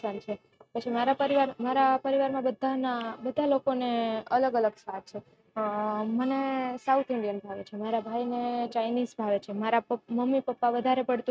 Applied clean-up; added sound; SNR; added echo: neural mask model RNNoise.